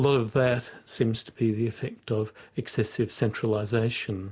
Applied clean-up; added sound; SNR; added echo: none; none; none; none.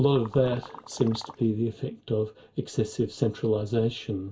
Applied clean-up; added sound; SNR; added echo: none; Liquid; 17 dB; reverberation time 0.2 s.